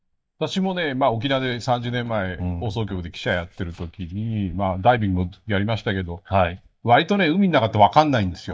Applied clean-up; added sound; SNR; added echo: neural mask model DeepFilterNet 3.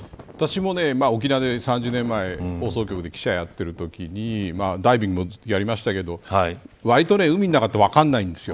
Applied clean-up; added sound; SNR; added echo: none; none; none; none.